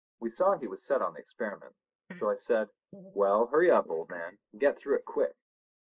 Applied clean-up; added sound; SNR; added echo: neural mask model Resemble Enhance denoiser.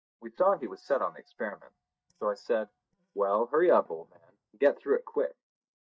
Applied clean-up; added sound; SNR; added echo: neural mask model DeepFilterNet 3.